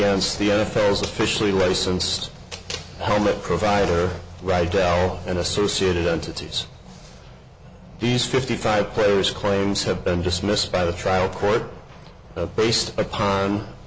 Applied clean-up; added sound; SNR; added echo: none; none; none; none.